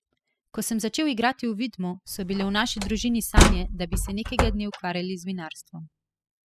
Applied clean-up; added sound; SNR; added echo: classical method spectral subtraction.